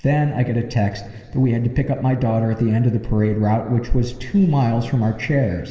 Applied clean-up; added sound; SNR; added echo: none; none; none; reverberation time 2.4 s.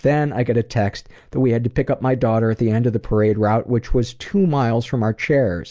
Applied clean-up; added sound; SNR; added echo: none; none; none; none.